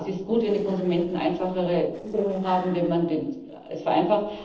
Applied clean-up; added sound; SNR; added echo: neural separator model SepFormer DNS4.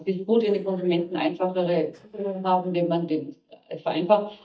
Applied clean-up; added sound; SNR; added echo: neural mask model DeepFilterNet 3.